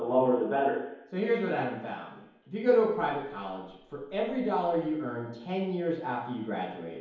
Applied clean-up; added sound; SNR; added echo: none; none; none; reverberation time 2.2 s.